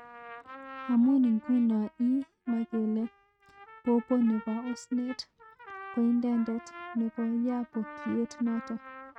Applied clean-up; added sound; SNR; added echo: neural mask model RNNoise.